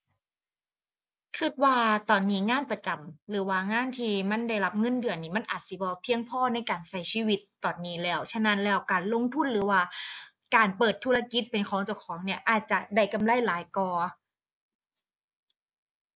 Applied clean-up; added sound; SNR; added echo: none; none; none; none.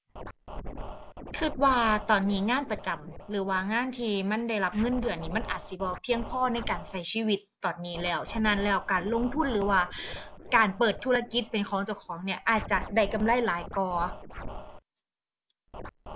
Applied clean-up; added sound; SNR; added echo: none; Scratching (performance technique); 11 dB; none.